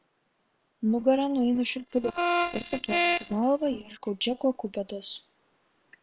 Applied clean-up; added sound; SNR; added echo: neural separator model SepFormer WHAM!.